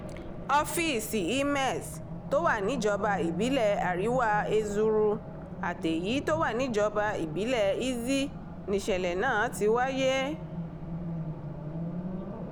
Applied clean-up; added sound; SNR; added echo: none; Race car, auto racing; 9 dB; none.